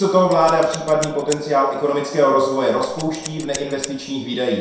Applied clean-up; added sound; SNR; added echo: none; Scissors; 15 dB; reverberation time 0.7 s.